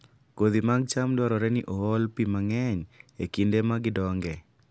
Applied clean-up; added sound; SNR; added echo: none; none; none; none.